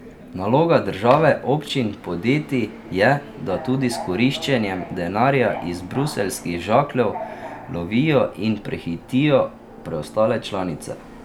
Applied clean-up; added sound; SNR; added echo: none; Subway, metro, underground; 16 dB; none.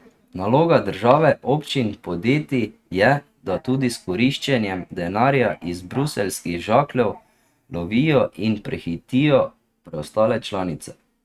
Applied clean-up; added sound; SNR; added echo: neural mask model RNNoise.